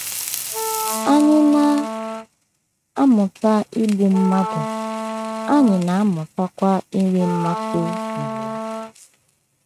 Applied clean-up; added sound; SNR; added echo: neural mask model RNNoise.